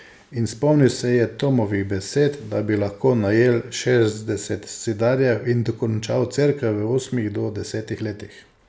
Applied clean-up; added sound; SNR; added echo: none; none; none; none.